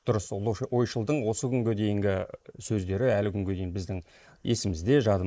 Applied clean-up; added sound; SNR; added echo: neural mask model Resemble Enhance denoiser.